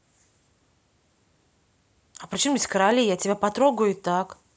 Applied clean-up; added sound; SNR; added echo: none; none; none; none.